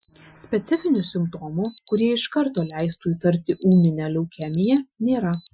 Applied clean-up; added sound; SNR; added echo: classical method Wiener filter.